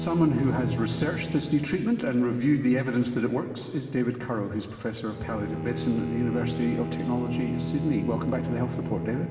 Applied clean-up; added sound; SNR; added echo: none; Bowed string instrument; 7 dB; reverberation time 2.8 s.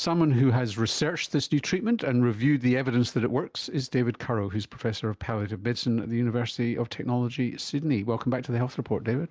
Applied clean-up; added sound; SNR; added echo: none; none; none; none.